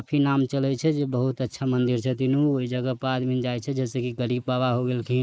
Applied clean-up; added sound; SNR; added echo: neural mask model Resemble Enhance denoiser.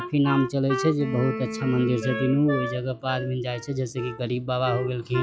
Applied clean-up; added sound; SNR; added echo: classical method log-MMSE.